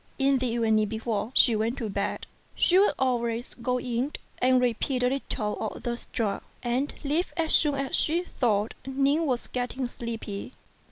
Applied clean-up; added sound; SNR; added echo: none; none; none; none.